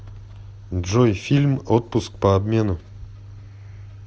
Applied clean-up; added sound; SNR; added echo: none; none; none; none.